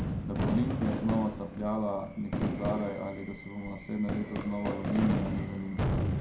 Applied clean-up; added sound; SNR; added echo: none; Fireworks; 0 dB; reverberation time 0.4 s.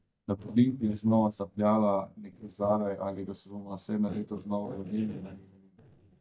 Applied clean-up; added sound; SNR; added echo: neural mask model DeepFilterNet 3.